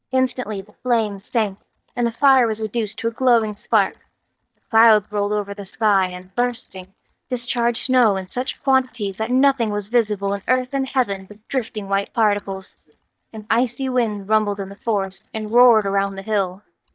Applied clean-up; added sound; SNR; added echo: neural mask model DeepFilterNet 3.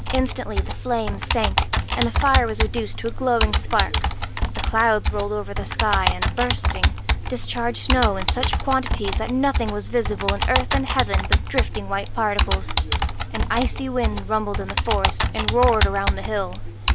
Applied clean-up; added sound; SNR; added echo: none; Computer keyboard; -2 dB; none.